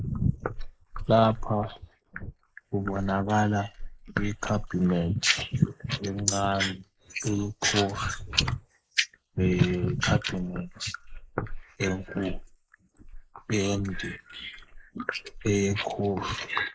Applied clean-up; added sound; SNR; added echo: neural mask model Resemble Enhance denoiser.